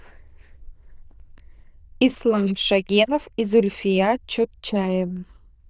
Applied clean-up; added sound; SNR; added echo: neural diffusion model UNIVERSE++.